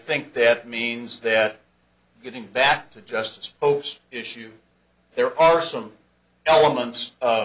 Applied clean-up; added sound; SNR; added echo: none; none; none; none.